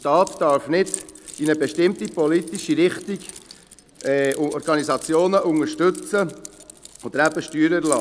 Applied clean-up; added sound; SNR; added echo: none; Keys jangling; 17 dB; none.